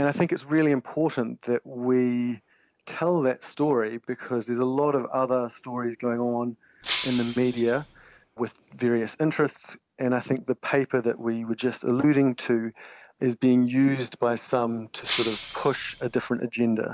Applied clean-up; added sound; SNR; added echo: none; Shatter; 10 dB; none.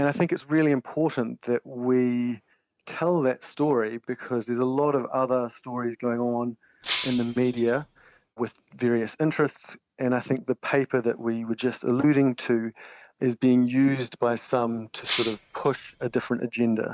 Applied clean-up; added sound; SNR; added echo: neural mask model RNNoise.